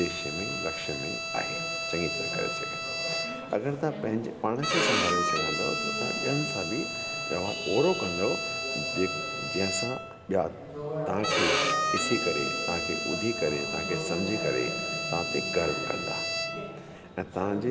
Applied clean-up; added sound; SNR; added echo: none; Bowed string instrument; 1 dB; none.